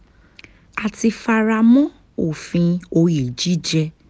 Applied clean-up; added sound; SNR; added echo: none; none; none; none.